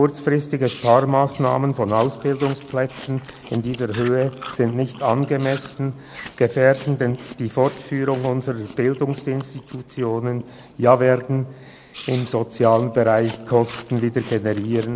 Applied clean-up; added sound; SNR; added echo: none; Chewing, mastication; 19 dB; none.